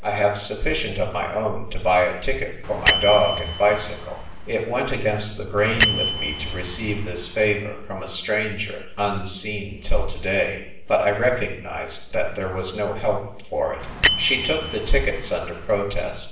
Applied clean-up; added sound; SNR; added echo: none; Bell; 3 dB; reverberation time 0.7 s.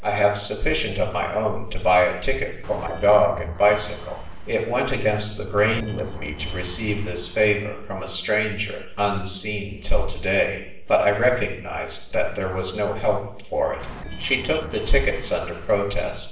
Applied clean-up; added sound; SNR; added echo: neural separator model SepFormer DNS4.